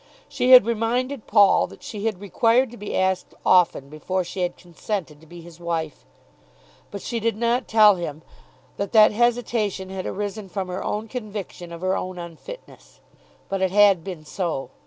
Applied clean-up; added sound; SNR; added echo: none; none; none; none.